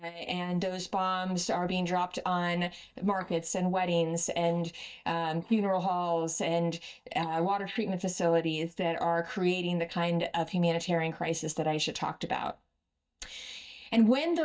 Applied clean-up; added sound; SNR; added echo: neural mask model DeepFilterNet 3.